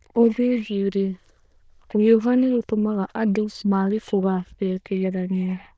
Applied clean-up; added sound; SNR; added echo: neural diffusion model UNIVERSE++.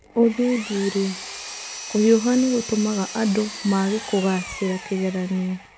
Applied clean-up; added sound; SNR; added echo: none; Power tool; 13 dB; none.